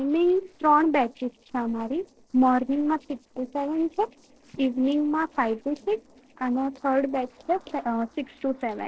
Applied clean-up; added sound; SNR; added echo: neural separator model SepFormer DNS4.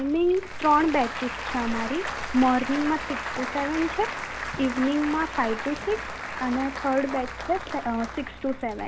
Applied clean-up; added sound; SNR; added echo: none; Applause; 7 dB; none.